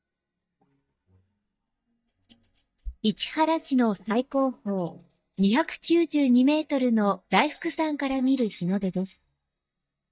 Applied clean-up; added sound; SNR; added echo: neural mask model DeepFilterNet 3.